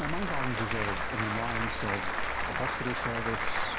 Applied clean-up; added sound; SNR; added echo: none; Applause / Crowd; -5 dB; none.